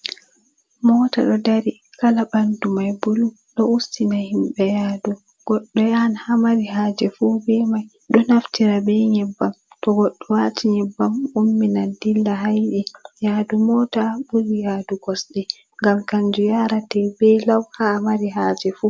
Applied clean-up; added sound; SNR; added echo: none; none; none; none.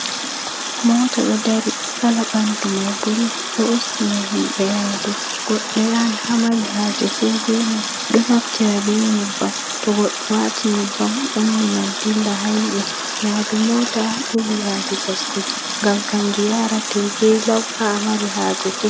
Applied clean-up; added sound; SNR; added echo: none; Water tap, faucet; 5 dB; none.